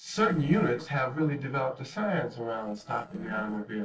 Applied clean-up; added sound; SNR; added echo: neural separator model SepFormer DNS4.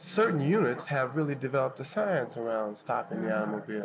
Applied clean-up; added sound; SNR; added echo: none; none; none; none.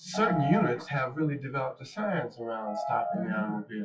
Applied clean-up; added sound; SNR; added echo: classical method WPE with log-MMSE.